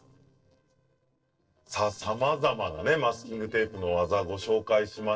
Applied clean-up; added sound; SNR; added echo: neural separator model SepFormer DNS4.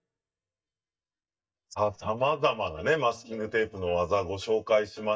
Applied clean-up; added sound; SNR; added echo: neural mask model DeepFilterNet 3.